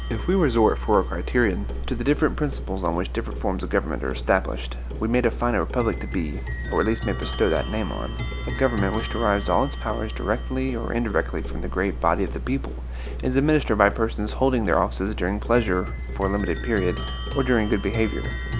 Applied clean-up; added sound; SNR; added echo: none; Clock; 11 dB; none.